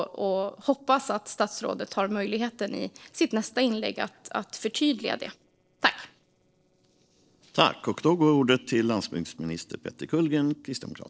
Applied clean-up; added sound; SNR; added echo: neural separator model SepFormer DNS4.